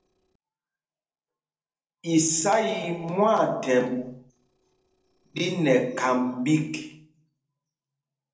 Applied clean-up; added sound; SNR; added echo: neural separator model SepFormer DNS4.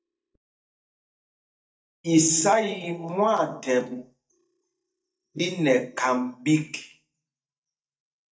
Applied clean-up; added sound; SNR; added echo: neural mask model DeepFilterNet 3.